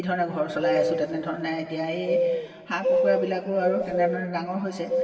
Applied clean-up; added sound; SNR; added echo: none; Bird vocalization, bird call, bird song; 0 dB; reverberation time 2.4 s.